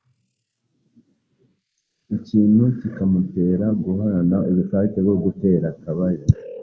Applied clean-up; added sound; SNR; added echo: neural mask model Resemble Enhance denoiser.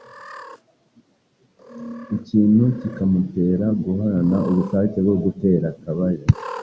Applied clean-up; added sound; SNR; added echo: none; Cat; 20 dB; none.